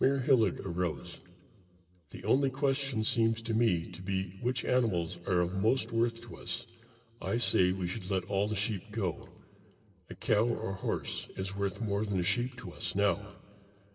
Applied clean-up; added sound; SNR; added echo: none; none; none; reverberation time 2.9 s.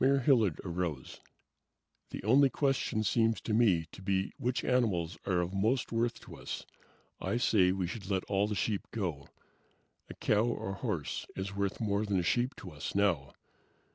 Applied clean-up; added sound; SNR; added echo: none; none; none; none.